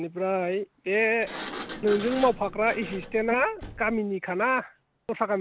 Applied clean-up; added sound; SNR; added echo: none; Sliding door; 14 dB; none.